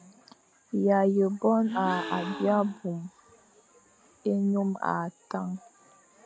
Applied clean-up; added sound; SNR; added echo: none; Gasp; 12 dB; none.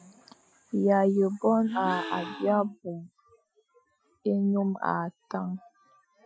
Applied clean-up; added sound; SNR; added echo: classical method Wiener filter.